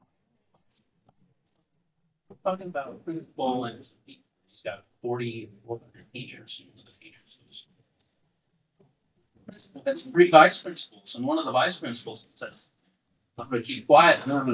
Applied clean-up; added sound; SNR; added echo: neural mask model DeepFilterNet 3.